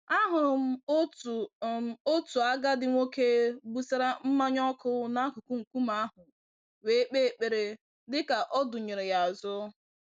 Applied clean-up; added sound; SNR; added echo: none; none; none; none.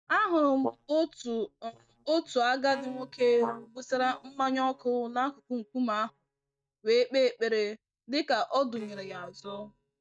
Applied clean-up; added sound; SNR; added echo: neural mask model DeepFilterNet 3.